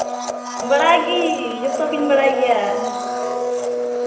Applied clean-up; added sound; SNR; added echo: none; Domestic sounds, home sounds; 2 dB; reverberation time 0.9 s.